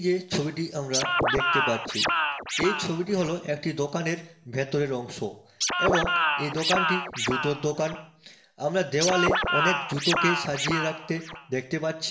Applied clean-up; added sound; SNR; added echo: none; Scratching (performance technique); -2 dB; reverberation time 0.6 s.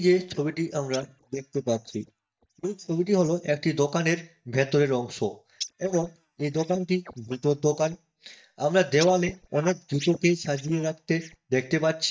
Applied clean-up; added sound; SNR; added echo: neural mask model DeepFilterNet 3.